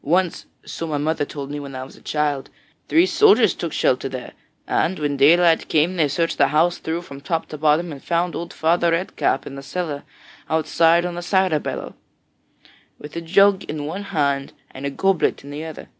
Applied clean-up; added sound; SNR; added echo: none; none; none; none.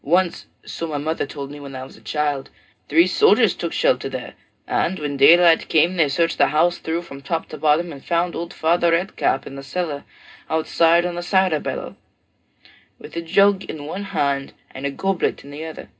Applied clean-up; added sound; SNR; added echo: none; none; none; reverberation time 0.2 s.